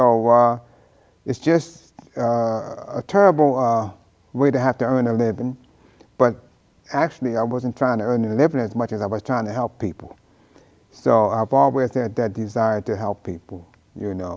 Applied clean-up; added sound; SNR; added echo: none; none; none; none.